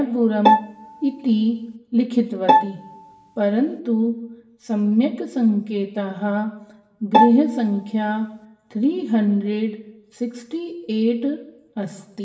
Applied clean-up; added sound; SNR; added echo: none; Bowed string instrument; 0 dB; reverberation time 0.8 s.